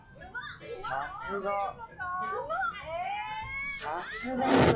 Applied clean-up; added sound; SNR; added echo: classical method log-MMSE.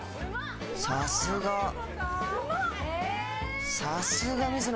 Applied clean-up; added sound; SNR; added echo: none; none; none; none.